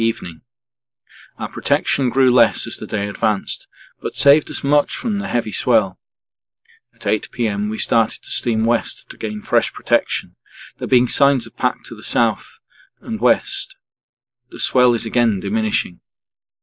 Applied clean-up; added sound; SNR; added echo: neural mask model Resemble Enhance denoiser.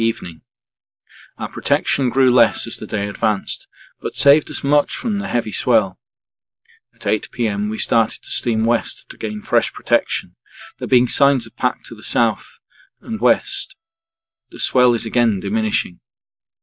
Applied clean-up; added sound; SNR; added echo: neural mask model DeepFilterNet 3.